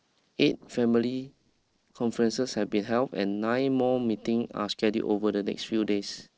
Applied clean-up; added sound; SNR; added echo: neural separator model SepFormer DNS4.